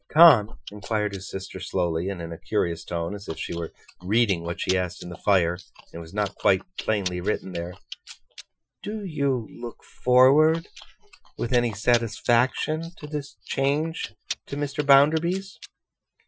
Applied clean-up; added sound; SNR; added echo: classical method Wiener filter.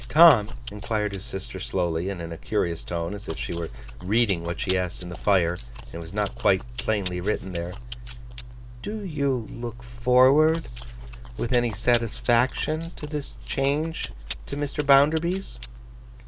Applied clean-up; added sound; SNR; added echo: none; Chewing, mastication; 11 dB; none.